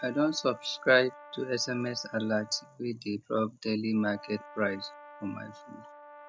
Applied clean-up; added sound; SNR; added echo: none; Brass instrument; 19 dB; none.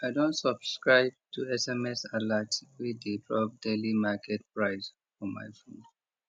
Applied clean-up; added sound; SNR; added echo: none; none; none; none.